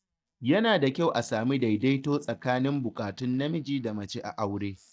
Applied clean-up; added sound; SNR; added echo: neural mask model DeepFilterNet 3.